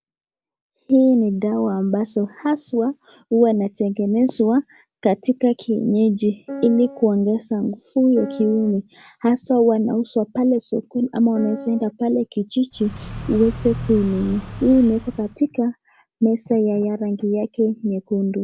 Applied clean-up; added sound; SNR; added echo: none; Car + Piano; 12 dB; none.